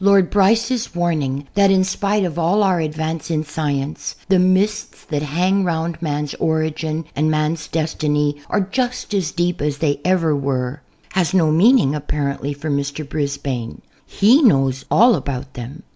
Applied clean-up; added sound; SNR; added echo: none; none; none; none.